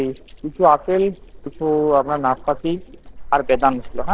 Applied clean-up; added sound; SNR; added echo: neural separator model SepFormer DNS4.